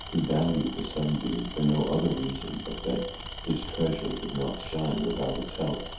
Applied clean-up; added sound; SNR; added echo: none; Tools; 9 dB; reverberation time 0.5 s.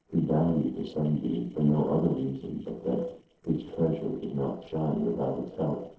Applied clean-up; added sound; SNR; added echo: neural separator model SepFormer DNS4.